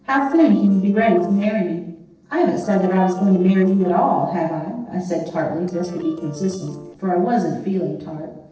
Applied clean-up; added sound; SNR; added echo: neural separator model SepFormer DNS4.